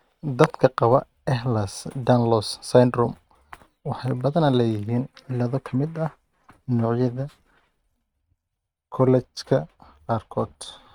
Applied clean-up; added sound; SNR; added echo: neural mask model RNNoise.